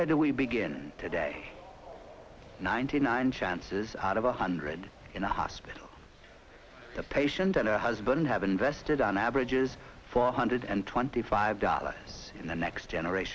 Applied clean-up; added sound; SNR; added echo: none; none; none; none.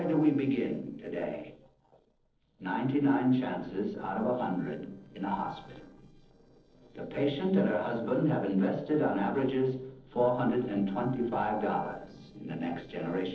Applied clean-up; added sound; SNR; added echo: neural separator model SepFormer DNS4.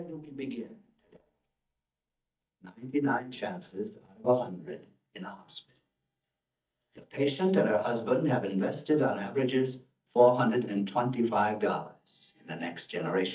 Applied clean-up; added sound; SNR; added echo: neural mask model DeepFilterNet 3.